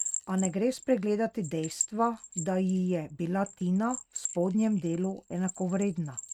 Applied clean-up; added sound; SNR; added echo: neural mask model RNNoise.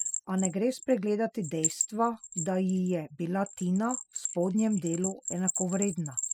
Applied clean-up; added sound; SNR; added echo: classical method spectral subtraction.